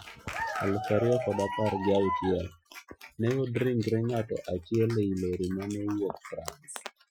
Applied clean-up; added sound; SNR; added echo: classical method Wiener filter.